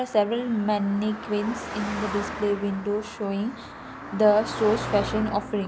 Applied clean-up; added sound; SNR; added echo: none; Car passing by; 10 dB; none.